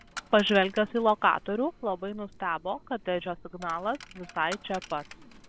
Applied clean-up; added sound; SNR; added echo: none; Coin (dropping); 18 dB; none.